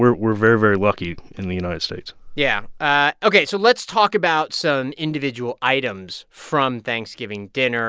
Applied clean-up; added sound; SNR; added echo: none; none; none; none.